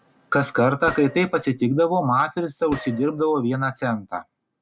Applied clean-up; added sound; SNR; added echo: none; Gunshot, gunfire; 18 dB; none.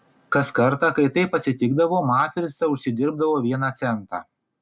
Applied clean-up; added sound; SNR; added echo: none; none; none; none.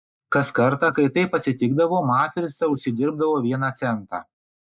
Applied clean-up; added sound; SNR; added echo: neural mask model Resemble Enhance denoiser.